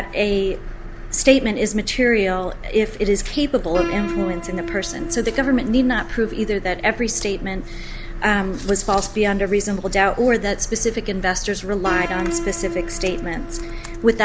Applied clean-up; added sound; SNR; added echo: none; Piano; 12 dB; none.